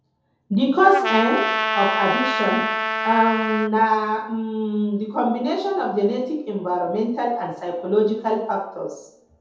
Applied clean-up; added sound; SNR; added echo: none; Trumpet; 2 dB; reverberation time 0.8 s.